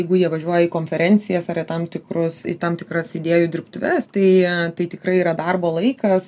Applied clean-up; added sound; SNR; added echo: none; none; none; none.